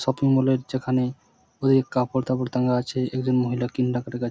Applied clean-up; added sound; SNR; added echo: none; none; none; none.